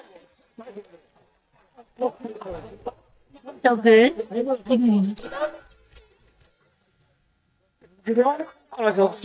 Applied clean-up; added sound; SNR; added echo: neural mask model DeepFilterNet 3.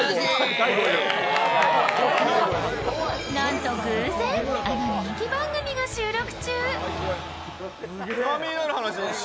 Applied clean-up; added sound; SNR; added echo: none; none; none; none.